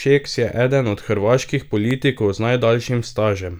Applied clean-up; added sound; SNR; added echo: none; none; none; none.